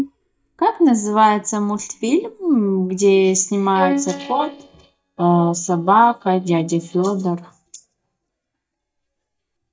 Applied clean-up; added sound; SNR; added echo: neural mask model DeepFilterNet 3.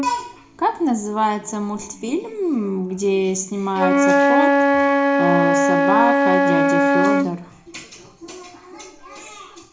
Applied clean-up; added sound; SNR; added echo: none; Wind instrument, woodwind instrument; -3 dB; reverberation time 0.3 s.